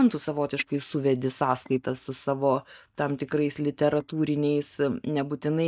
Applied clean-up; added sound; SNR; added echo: neural mask model DeepFilterNet 3.